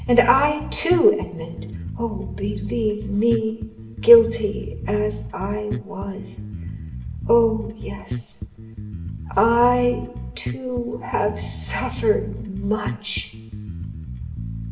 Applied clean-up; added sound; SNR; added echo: none; Bass guitar; 8 dB; reverberation time 0.9 s.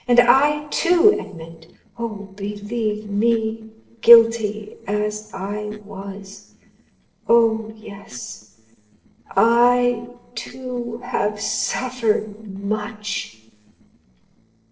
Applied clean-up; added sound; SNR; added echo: neural separator model SepFormer DNS4.